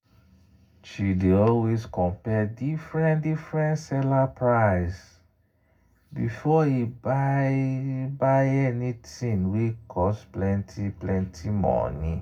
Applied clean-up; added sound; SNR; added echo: none; none; none; reverberation time 0.4 s.